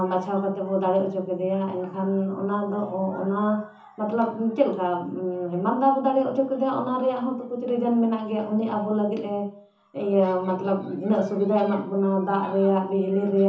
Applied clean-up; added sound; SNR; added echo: none; none; none; reverberation time 0.7 s.